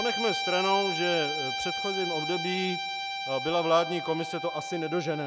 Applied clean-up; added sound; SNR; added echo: none; Guitar; 3 dB; none.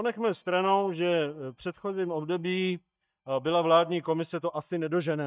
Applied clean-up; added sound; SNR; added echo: neural mask model DeepFilterNet 3.